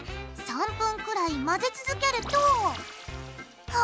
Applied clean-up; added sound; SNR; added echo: none; none; none; none.